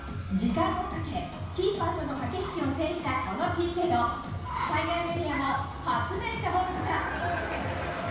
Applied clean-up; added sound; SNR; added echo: none; Car; 11 dB; reverberation time 0.9 s.